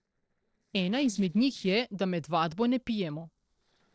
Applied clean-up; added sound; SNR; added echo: neural separator model SepFormer DNS4.